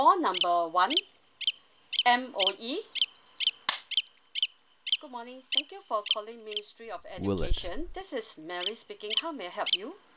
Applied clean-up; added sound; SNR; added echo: none; Bird vocalization, bird call, bird song; 1 dB; none.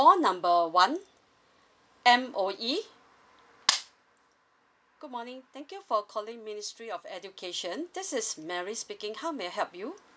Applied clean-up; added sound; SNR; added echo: none; none; none; none.